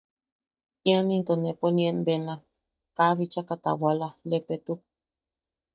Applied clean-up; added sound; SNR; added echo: neural mask model DeepFilterNet 3.